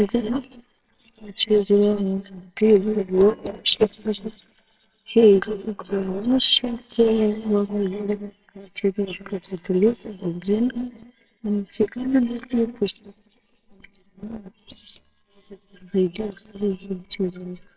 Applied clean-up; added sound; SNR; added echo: neural separator model SepFormer WHAMR!.